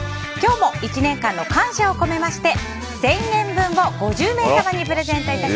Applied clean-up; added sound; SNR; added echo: none; none; none; none.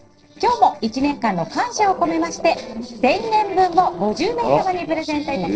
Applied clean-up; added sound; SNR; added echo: neural separator model SepFormer DNS4.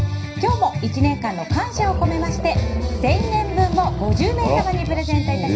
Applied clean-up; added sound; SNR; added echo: none; Musical instrument; 8 dB; reverberation time 0.4 s.